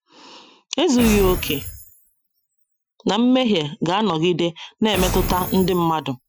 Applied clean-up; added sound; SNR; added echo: classical method Wiener filter.